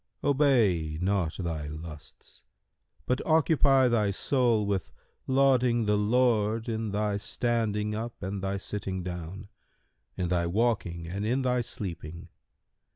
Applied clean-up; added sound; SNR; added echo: none; none; none; none.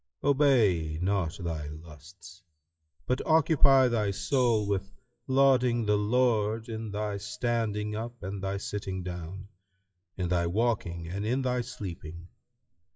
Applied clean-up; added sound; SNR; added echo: classical method WPE with log-MMSE.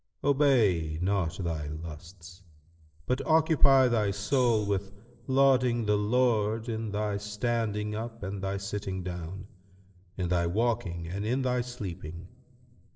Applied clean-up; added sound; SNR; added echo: neural separator model SepFormer DNS4.